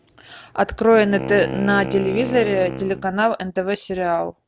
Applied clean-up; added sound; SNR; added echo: none; Wind instrument, woodwind instrument; 10 dB; none.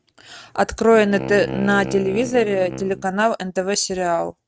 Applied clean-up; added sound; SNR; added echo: neural mask model RNNoise.